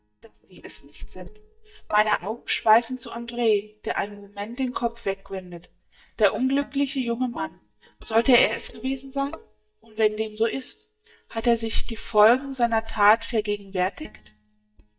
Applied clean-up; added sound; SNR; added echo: neural mask model DeepFilterNet 3.